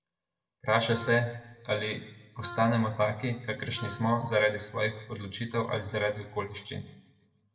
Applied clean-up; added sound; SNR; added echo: none; Wind instrument, woodwind instrument; 17 dB; reverberation time 0.9 s.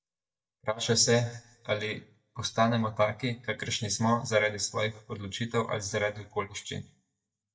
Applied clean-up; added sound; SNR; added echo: neural mask model DeepFilterNet 3.